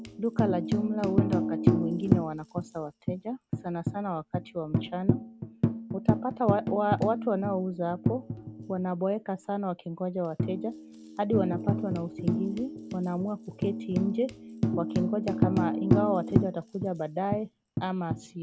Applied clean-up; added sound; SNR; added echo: none; Tambourine; -1 dB; none.